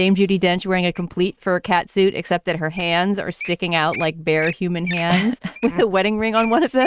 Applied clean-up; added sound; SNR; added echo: neural mask model RNNoise.